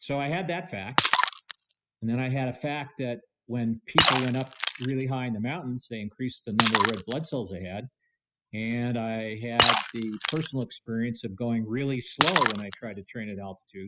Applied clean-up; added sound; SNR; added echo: classical method spectral subtraction.